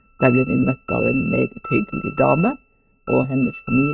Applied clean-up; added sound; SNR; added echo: neural mask model RNNoise.